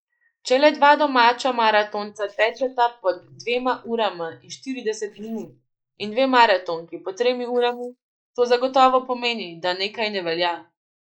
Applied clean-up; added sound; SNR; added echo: neural mask model Resemble Enhance denoiser.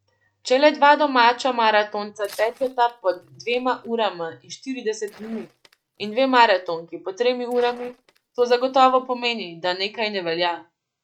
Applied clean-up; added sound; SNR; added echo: neural mask model RNNoise.